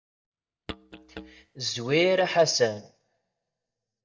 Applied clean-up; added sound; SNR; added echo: neural mask model DeepFilterNet 3.